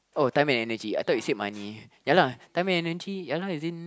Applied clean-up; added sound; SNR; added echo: none; none; none; none.